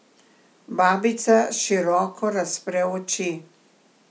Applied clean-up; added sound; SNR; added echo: none; none; none; none.